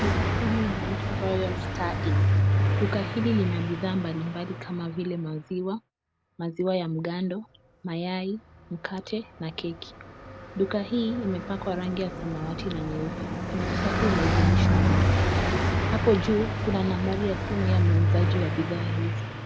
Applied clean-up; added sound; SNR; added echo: none; Car passing by; -3 dB; none.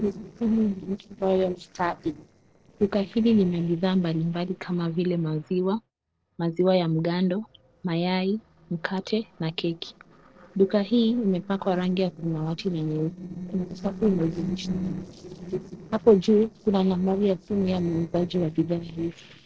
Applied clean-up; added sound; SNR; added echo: neural separator model SepFormer DNS4.